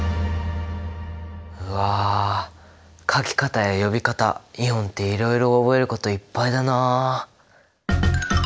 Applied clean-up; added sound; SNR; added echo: none; none; none; none.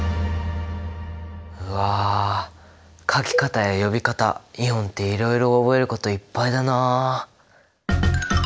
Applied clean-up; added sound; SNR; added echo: none; Cowbell; 11 dB; none.